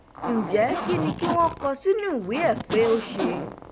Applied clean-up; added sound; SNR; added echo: none; Zipper (clothing); 6 dB; none.